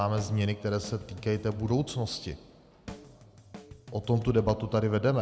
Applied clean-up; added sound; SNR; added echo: none; Drum kit; 17 dB; none.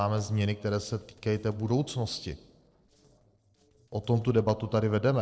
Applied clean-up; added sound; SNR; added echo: neural separator model SepFormer DNS4.